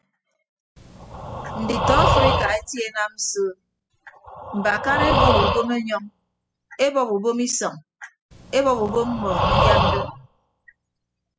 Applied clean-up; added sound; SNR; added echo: classical method spectral subtraction.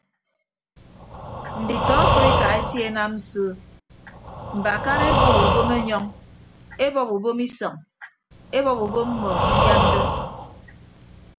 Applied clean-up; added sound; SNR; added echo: none; Breathing; -3 dB; none.